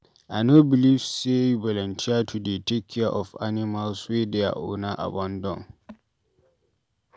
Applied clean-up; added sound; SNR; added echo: none; none; none; none.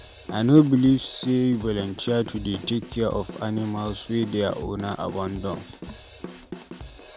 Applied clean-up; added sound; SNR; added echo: none; Drum / Drum kit; 14 dB; none.